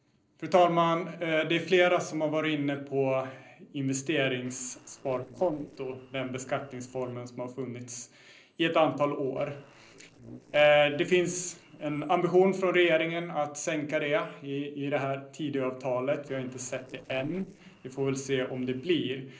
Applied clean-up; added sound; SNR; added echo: neural separator model SepFormer DNS4.